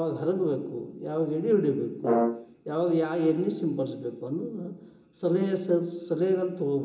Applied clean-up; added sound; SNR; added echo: none; Brass instrument; 1 dB; reverberation time 0.2 s.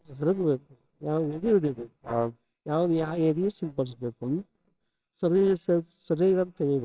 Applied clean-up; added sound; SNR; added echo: neural separator model SepFormer WHAMR!.